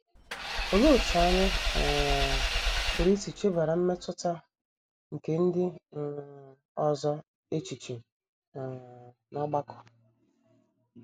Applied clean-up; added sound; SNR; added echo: none; Engine / Vehicle; -1 dB; none.